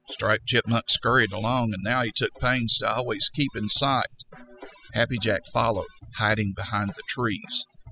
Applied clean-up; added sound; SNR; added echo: classical method spectral subtraction.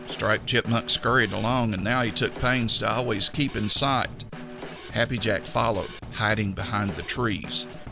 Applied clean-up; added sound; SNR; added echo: none; Snare drum / Drum kit; 13 dB; none.